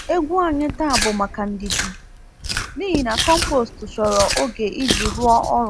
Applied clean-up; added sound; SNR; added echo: none; Chewing, mastication + Writing; 5 dB; none.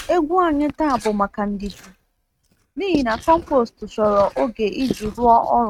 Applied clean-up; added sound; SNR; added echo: neural mask model RNNoise.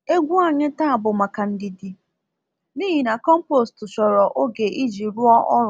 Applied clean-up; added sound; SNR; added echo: none; none; none; none.